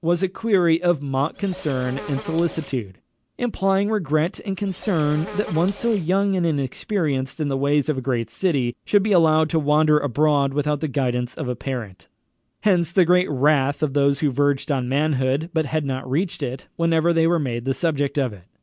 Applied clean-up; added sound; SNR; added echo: none; Insect; 14 dB; none.